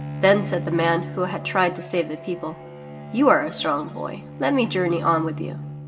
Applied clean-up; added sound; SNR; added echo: none; Bowed string instrument; 10 dB; reverberation time 1.2 s.